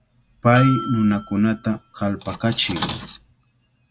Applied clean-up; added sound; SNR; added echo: none; Bell + Cutlery, silverware; 8 dB; none.